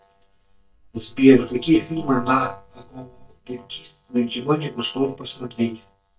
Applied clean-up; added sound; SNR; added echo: neural mask model DeepFilterNet 3.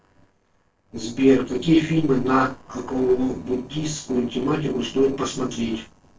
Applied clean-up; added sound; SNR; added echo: neural separator model SepFormer DNS4.